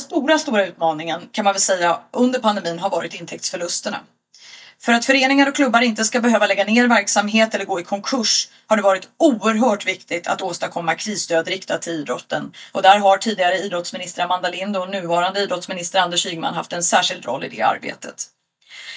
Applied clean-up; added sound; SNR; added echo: neural mask model DeepFilterNet 3.